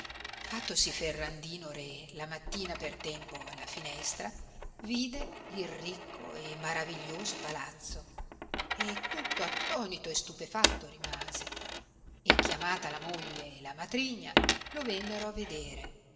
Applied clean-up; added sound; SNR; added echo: none; Coin (dropping); -2 dB; reverberation time 1.8 s.